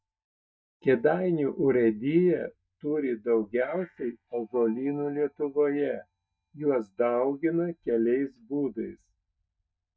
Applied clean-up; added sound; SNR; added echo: neural mask model DeepFilterNet 3.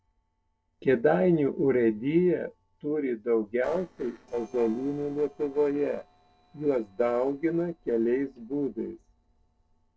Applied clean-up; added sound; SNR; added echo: neural separator model SepFormer DNS4.